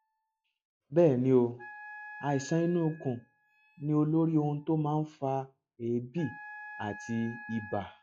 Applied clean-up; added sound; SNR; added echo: classical method log-MMSE.